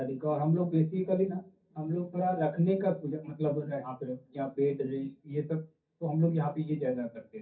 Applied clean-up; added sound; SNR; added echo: none; none; none; reverberation time 0.3 s.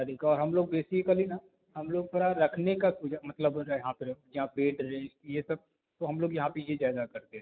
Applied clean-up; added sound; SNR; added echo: none; none; none; none.